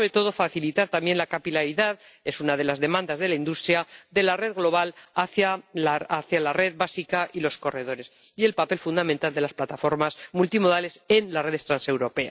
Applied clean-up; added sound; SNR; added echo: none; none; none; none.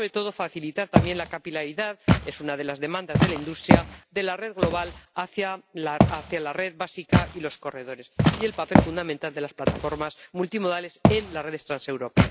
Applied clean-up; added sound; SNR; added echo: none; Walk, footsteps; -4 dB; none.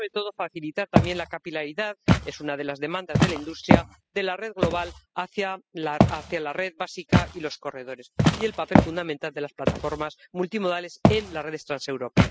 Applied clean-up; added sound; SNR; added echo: classical method spectral subtraction.